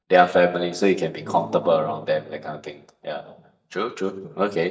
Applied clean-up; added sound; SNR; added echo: neural mask model DeepFilterNet 3.